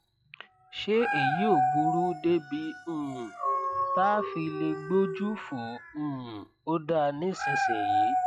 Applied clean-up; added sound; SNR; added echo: classical method log-MMSE.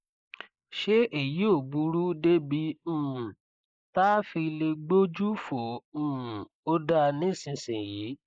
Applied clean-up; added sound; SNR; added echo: neural mask model Resemble Enhance denoiser.